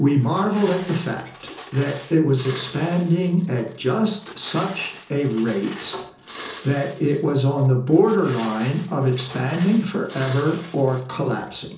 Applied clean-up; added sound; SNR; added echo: none; Glass; 16 dB; reverberation time 0.6 s.